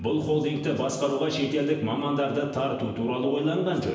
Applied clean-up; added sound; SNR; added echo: none; none; none; reverberation time 1.0 s.